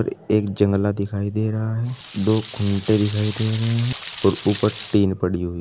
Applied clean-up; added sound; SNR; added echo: none; Rain; 15 dB; none.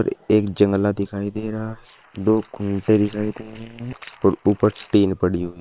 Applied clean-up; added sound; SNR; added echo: neural separator model SepFormer WHAM!.